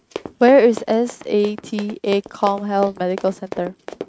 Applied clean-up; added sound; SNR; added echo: neural mask model RNNoise.